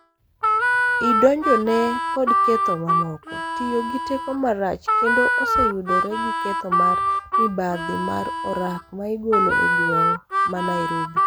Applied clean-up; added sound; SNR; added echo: none; Harmonica; -3 dB; none.